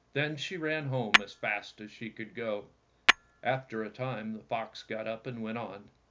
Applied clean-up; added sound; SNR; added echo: none; Tap / Hammer; -3 dB; none.